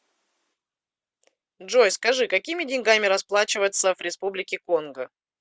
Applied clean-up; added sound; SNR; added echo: none; none; none; none.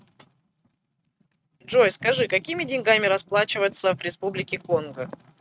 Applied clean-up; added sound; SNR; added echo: neural mask model RNNoise.